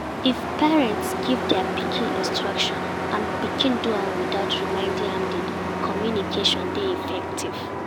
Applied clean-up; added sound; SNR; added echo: none; Truck; 0 dB; none.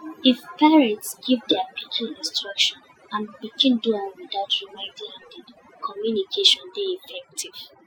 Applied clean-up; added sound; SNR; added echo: classical method Wiener filter.